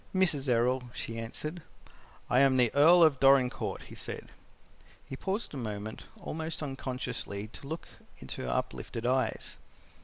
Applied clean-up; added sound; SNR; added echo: none; none; none; none.